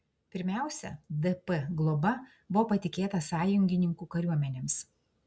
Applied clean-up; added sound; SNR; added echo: none; none; none; none.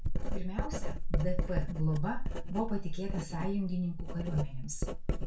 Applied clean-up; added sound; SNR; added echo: none; Writing; -4 dB; reverberation time 0.2 s.